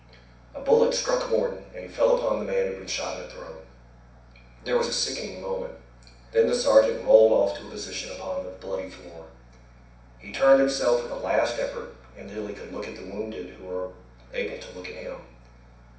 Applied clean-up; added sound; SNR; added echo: none; none; none; reverberation time 0.7 s.